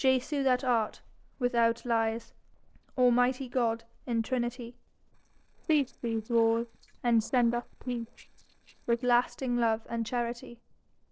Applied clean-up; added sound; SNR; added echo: neural separator model SepFormer DNS4.